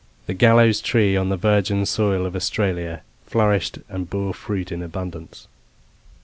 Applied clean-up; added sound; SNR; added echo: none; none; none; none.